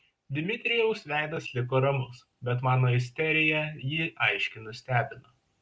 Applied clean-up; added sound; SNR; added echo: none; none; none; none.